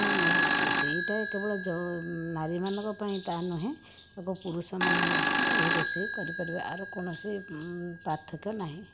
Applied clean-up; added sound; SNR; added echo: none; Telephone; -2 dB; none.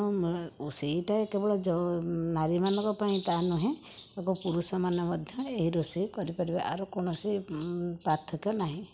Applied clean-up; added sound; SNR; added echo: none; none; none; none.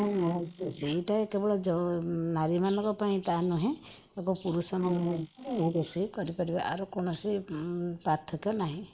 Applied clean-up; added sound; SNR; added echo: neural mask model Resemble Enhance denoiser.